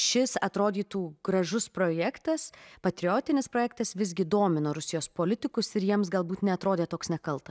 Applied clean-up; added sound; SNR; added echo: none; none; none; none.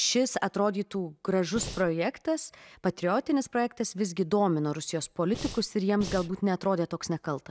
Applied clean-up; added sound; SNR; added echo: none; Breathing; 10 dB; none.